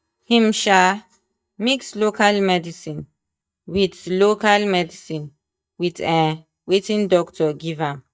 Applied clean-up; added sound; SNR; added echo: neural mask model DeepFilterNet 3.